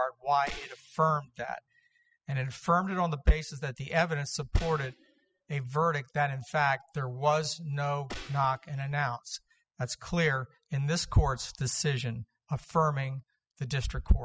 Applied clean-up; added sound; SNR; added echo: classical method spectral subtraction.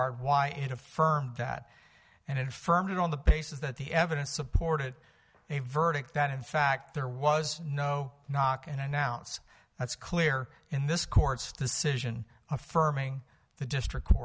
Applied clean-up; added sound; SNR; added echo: none; none; none; none.